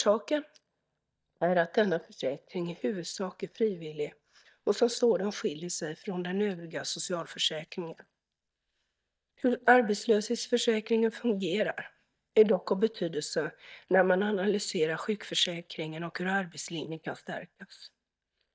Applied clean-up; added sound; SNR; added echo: neural mask model DeepFilterNet 3.